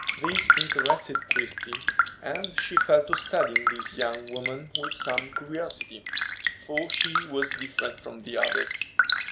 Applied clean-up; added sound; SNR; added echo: none; Raindrop; -4 dB; none.